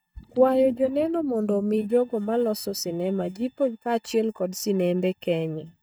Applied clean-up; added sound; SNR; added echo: neural mask model DeepFilterNet 3.